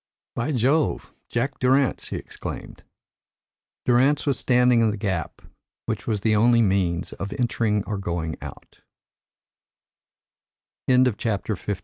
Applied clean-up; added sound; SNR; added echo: none; none; none; none.